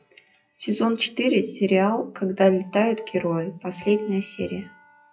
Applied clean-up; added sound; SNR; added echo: classical method WPE with log-MMSE.